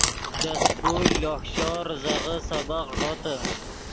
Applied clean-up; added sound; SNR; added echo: none; Chewing, mastication; -3 dB; none.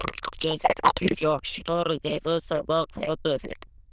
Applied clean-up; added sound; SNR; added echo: neural diffusion model UNIVERSE++.